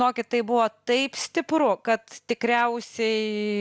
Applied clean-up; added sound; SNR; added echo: none; none; none; none.